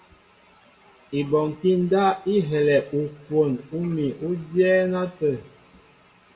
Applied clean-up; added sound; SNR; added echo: none; none; none; reverberation time 0.6 s.